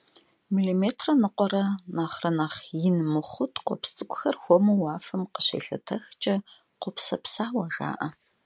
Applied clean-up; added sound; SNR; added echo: none; none; none; none.